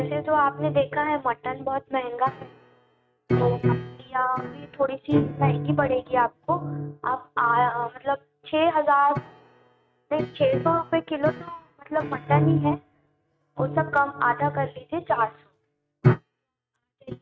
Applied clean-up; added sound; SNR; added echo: neural mask model RNNoise.